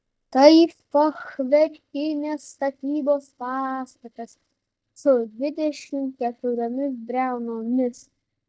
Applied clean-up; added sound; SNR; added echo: neural mask model DeepFilterNet 3.